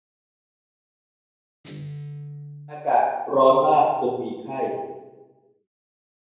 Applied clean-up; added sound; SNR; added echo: none; Guitar; 16 dB; reverberation time 1.0 s.